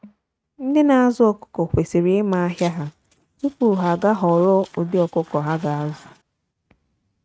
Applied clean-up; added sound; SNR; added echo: neural mask model RNNoise.